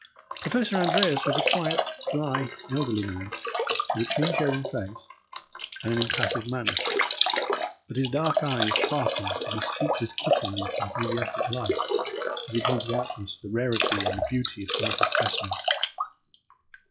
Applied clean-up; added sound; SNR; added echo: classical method log-MMSE.